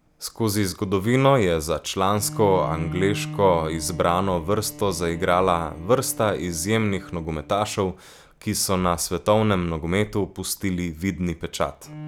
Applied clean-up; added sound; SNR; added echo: none; Bowed string instrument; 15 dB; none.